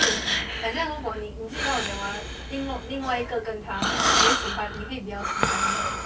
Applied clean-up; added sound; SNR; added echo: none; Breathing; -4 dB; none.